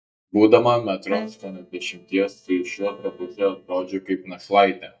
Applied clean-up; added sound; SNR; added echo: neural mask model DeepFilterNet 3.